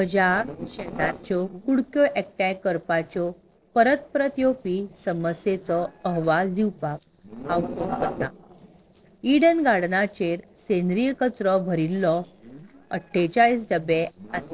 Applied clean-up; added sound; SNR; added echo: neural separator model SepFormer DNS4.